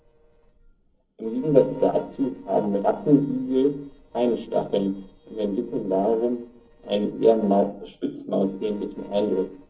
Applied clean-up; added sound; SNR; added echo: neural separator model SepFormer DNS4.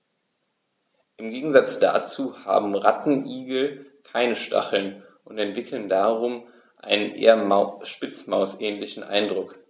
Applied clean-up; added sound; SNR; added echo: none; none; none; none.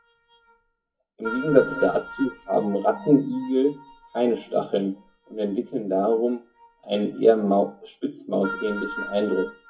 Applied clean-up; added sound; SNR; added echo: classical method WPE with log-MMSE.